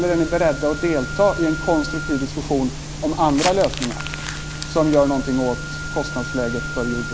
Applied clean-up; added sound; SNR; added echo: none; Wind instrument, woodwind instrument + Crumpling, crinkling; 12 dB; none.